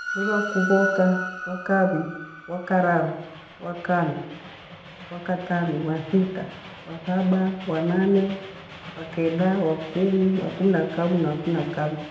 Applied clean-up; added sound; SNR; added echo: none; Train; 12 dB; reverberation time 0.7 s.